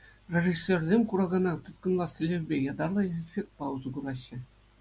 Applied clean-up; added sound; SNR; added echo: none; none; none; none.